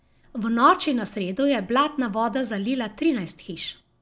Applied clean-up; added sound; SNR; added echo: none; none; none; none.